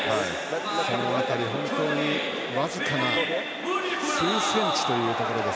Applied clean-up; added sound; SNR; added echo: none; none; none; none.